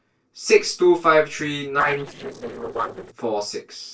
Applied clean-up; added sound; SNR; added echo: neural separator model SepFormer DNS4.